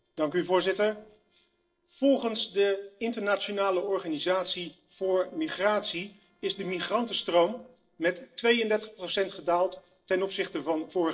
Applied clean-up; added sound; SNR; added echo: neural separator model SepFormer DNS4.